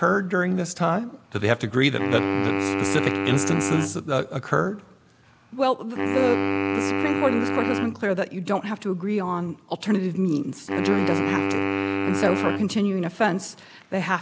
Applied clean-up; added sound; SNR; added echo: none; Wind instrument, woodwind instrument; 2 dB; none.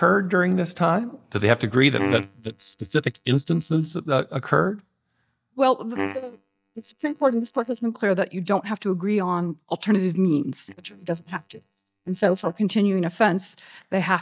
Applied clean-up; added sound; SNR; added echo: neural mask model DeepFilterNet 3.